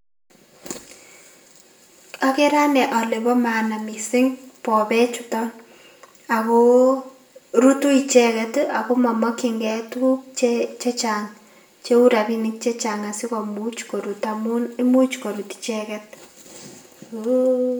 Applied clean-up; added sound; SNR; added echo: none; none; none; reverberation time 0.4 s.